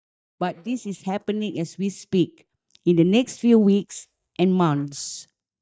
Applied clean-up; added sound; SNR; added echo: neural mask model DeepFilterNet 3.